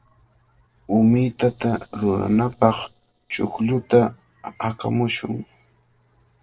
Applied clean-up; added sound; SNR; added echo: neural separator model SepFormer DNS4.